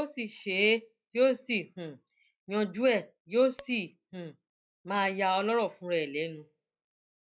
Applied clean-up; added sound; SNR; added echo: classical method log-MMSE.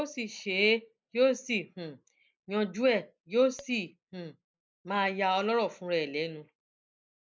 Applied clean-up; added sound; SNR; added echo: neural mask model Resemble Enhance denoiser.